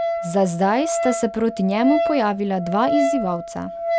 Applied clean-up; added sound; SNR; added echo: none; Wind instrument, woodwind instrument; 3 dB; none.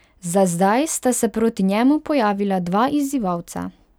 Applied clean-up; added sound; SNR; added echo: none; none; none; none.